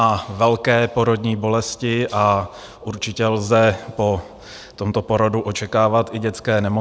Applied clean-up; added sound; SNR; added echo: none; none; none; none.